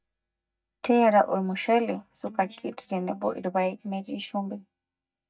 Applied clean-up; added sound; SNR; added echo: neural mask model DeepFilterNet 3.